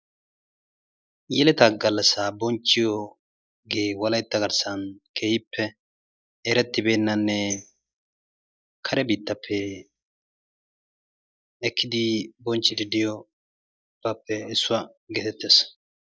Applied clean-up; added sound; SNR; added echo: neural mask model DeepFilterNet 3.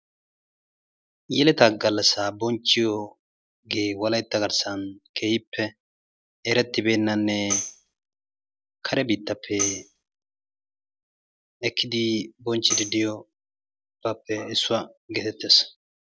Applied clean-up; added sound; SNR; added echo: none; Tambourine; 8 dB; none.